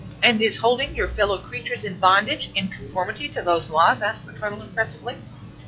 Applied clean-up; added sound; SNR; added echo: classical method log-MMSE.